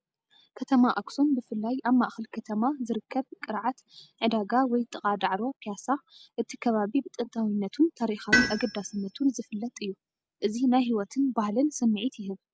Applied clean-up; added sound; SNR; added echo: none; Tools; 5 dB; none.